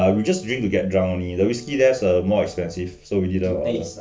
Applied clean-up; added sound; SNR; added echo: neural separator model SepFormer DNS4.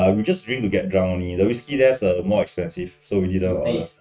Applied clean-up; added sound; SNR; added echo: neural mask model RNNoise.